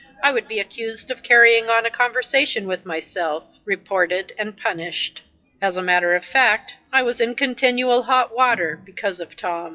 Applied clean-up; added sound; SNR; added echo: classical method WPE with log-MMSE.